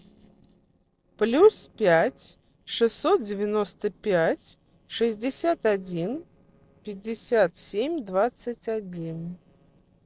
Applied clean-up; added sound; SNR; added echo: neural separator model SepFormer DNS4.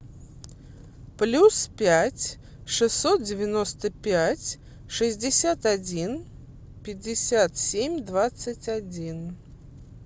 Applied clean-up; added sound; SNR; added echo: none; none; none; none.